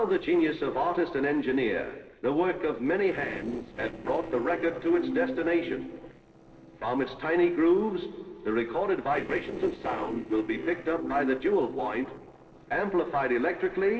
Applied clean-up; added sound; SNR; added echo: neural separator model SepFormer DNS4.